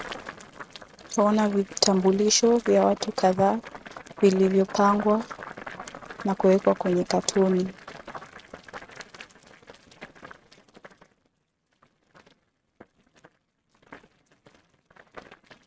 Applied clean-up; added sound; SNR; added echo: neural mask model RNNoise.